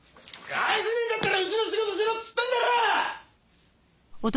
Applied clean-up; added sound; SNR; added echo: none; none; none; none.